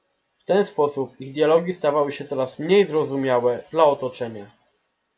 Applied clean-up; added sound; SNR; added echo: none; none; none; none.